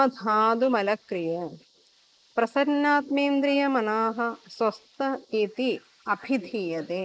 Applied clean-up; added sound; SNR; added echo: neural mask model Resemble Enhance denoiser.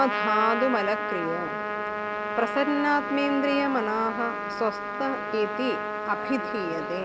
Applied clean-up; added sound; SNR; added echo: none; Trumpet; 3 dB; none.